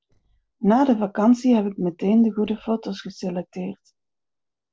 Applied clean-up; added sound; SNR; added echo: neural separator model SepFormer DNS4.